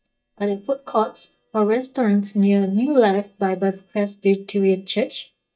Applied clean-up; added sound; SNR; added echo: neural mask model DeepFilterNet 3.